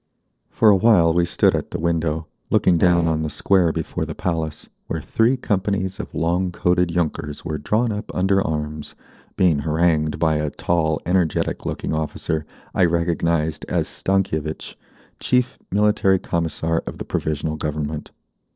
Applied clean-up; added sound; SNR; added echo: neural separator model SepFormer DNS4.